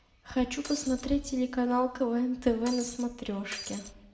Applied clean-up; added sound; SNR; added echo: none; Shatter; 12 dB; reverberation time 0.8 s.